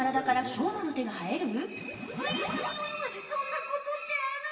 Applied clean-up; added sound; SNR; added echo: none; none; none; reverberation time 2.0 s.